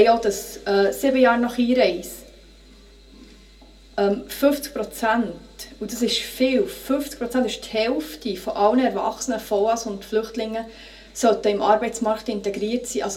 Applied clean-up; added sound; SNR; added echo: none; none; none; reverberation time 0.2 s.